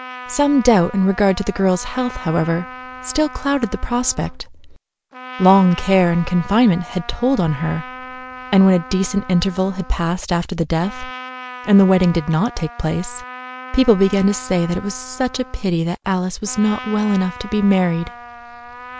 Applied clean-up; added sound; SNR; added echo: none; Trumpet; 16 dB; none.